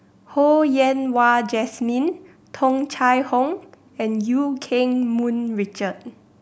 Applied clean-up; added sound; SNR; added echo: none; none; none; none.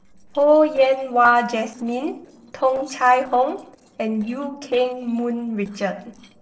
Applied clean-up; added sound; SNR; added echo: neural separator model SepFormer DNS4.